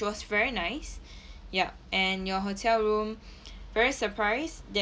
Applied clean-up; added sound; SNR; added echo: none; none; none; none.